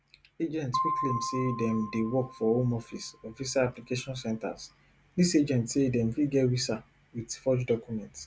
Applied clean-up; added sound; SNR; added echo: none; Piano; 7 dB; none.